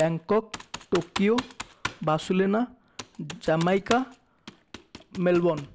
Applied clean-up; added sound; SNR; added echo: none; Computer keyboard; 13 dB; none.